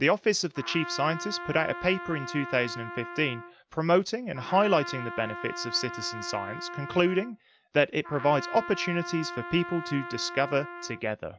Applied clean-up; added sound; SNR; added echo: none; Trumpet; 11 dB; none.